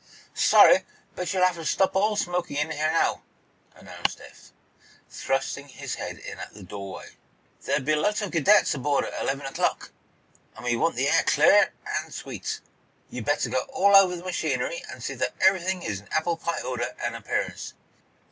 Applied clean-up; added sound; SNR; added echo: none; none; none; none.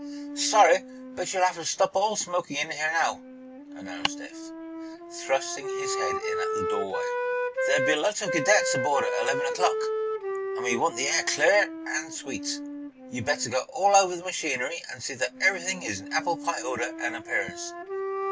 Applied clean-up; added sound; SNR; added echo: none; Wind instrument, woodwind instrument; 5 dB; none.